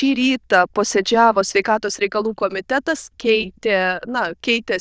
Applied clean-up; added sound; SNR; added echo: neural diffusion model UNIVERSE++.